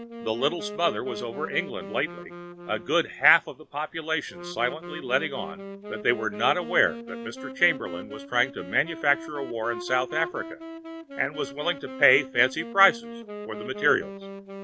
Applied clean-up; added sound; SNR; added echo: none; Wind instrument, woodwind instrument; 11 dB; none.